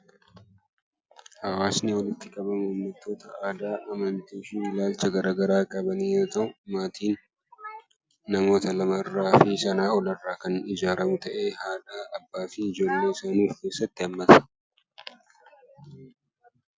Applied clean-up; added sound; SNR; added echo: none; none; none; none.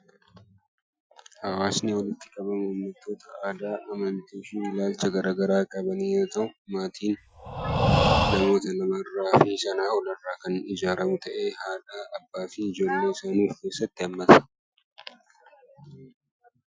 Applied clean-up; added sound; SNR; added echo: classical method Wiener filter.